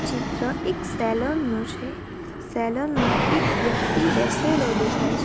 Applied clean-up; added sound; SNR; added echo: none; Fixed-wing aircraft, airplane; -1 dB; none.